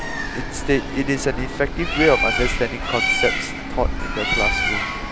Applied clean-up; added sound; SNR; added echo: none; Bird; -1 dB; none.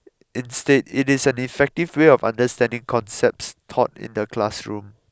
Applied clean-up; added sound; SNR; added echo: none; none; none; none.